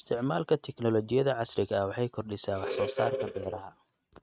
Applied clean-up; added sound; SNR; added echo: neural mask model RNNoise.